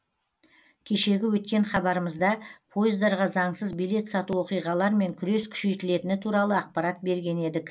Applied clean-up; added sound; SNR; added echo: none; none; none; none.